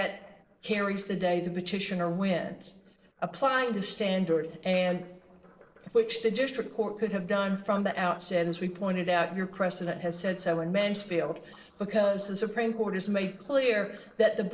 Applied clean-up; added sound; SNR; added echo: neural separator model SepFormer DNS4.